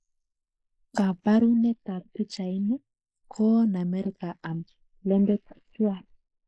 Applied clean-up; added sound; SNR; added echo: neural mask model Resemble Enhance denoiser.